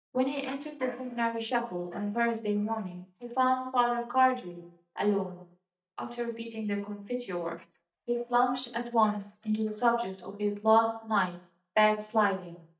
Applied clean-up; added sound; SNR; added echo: neural mask model DeepFilterNet 3.